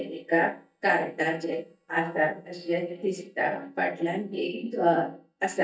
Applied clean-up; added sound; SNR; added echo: neural mask model DeepFilterNet 3.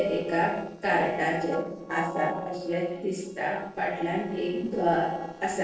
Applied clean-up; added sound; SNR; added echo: neural separator model SepFormer DNS4.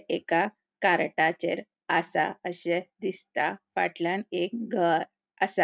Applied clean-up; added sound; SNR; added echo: none; none; none; none.